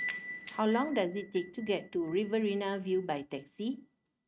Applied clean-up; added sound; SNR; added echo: neural mask model RNNoise.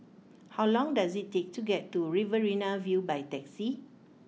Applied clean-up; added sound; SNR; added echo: none; none; none; none.